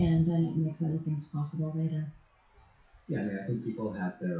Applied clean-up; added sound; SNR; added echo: classical method WPE with log-MMSE.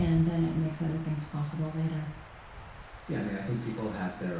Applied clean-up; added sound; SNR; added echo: none; Stream / Chirp, tweet / Wind; 13 dB; reverberation time 0.6 s.